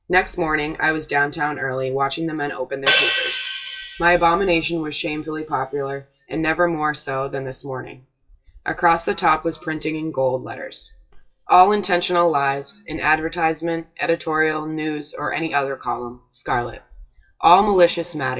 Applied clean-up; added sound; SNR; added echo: classical method WPE with log-MMSE.